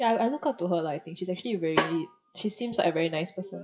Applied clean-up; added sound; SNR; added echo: classical method WPE with log-MMSE.